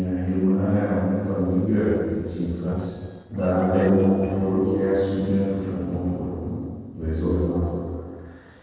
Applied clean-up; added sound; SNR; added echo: neural separator model SepFormer DNS4.